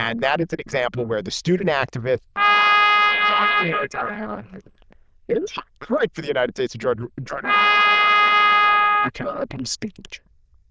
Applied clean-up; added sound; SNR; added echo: neural diffusion model UNIVERSE++.